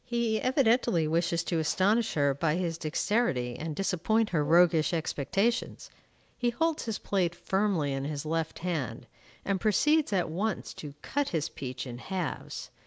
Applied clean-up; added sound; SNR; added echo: none; Brass instrument; 18 dB; none.